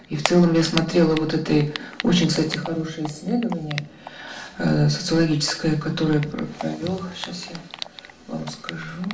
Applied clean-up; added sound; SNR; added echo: none; Typing; 14 dB; reverberation time 0.4 s.